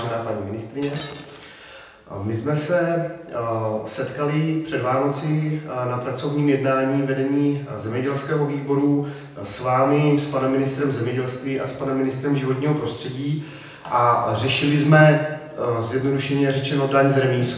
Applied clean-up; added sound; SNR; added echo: none; Shatter; 19 dB; reverberation time 0.9 s.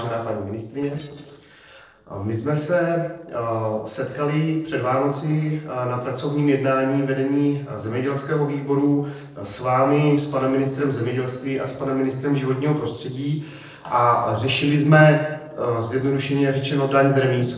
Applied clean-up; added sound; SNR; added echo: neural separator model SepFormer DNS4.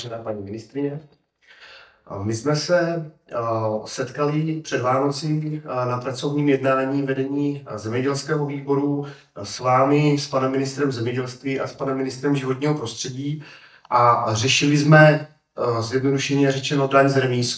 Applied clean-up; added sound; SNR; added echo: neural mask model DeepFilterNet 3.